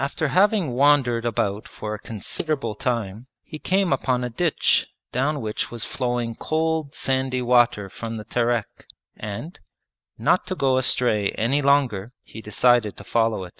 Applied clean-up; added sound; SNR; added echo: neural mask model DeepFilterNet 3.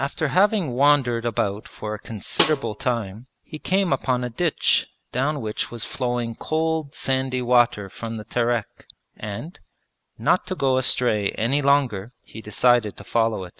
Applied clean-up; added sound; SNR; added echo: none; Snare drum; 6 dB; none.